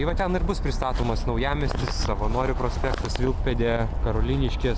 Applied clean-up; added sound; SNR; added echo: none; none; none; none.